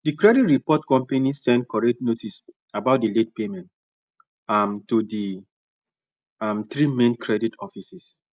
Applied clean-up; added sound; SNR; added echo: none; none; none; none.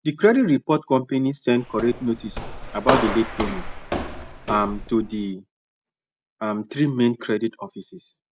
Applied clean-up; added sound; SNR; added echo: none; Walk, footsteps; 5 dB; none.